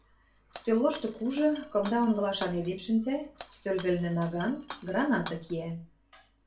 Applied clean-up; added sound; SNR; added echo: none; Shatter; 14 dB; reverberation time 0.3 s.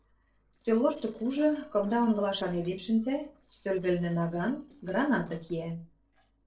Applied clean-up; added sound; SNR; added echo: neural separator model SepFormer DNS4.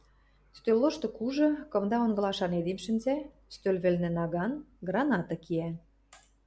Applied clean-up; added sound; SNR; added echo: none; none; none; none.